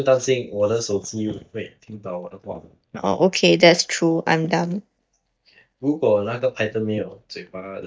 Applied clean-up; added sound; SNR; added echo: neural mask model DeepFilterNet 3.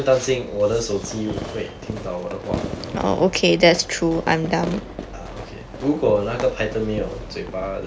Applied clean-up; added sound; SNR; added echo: none; Fireworks; 11 dB; none.